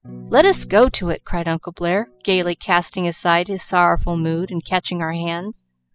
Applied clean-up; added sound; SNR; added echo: classical method spectral subtraction.